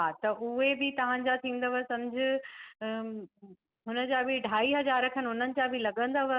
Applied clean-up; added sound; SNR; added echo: none; none; none; none.